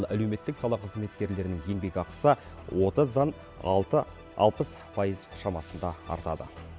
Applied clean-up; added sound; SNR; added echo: none; none; none; none.